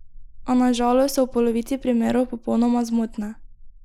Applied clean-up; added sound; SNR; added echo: neural mask model Resemble Enhance denoiser.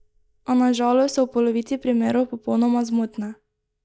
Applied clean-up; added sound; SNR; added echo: neural mask model DeepFilterNet 3.